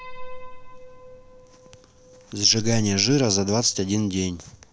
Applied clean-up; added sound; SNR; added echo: none; Piano; 12 dB; none.